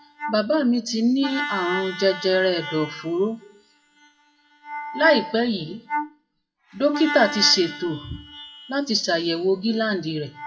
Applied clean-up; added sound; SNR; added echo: classical method WPE with log-MMSE.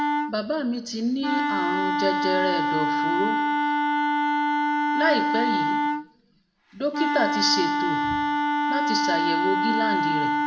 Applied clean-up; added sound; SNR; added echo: none; Wind instrument, woodwind instrument; -5 dB; reverberation time 0.7 s.